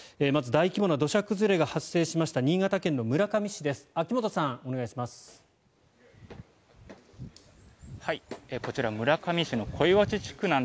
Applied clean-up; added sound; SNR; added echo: none; none; none; none.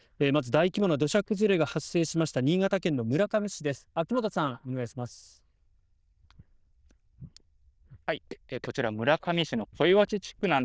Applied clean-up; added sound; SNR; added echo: neural diffusion model UNIVERSE++.